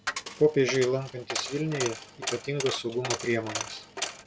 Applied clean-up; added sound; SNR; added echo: none; Coin (dropping); 7 dB; none.